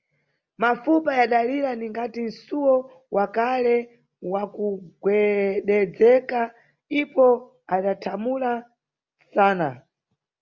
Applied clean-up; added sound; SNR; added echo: none; none; none; none.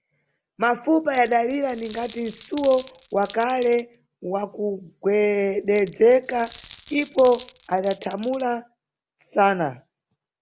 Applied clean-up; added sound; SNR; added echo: none; Glass; 15 dB; none.